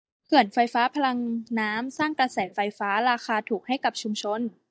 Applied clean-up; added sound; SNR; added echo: neural mask model DeepFilterNet 3.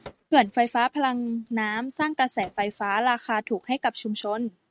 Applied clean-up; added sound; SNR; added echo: neural mask model RNNoise.